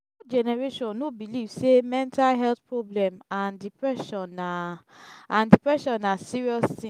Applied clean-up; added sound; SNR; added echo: none; none; none; none.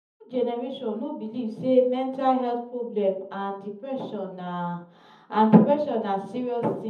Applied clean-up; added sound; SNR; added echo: none; none; none; reverberation time 0.6 s.